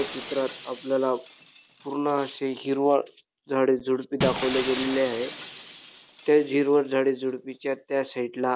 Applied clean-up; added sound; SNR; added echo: none; Shatter; 10 dB; none.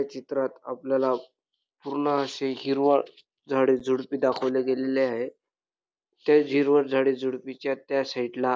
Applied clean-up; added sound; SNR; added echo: none; none; none; none.